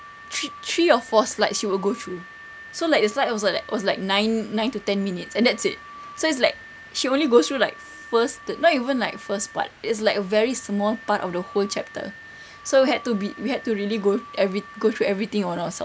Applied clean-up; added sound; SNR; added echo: none; Alarm / Car; 19 dB; none.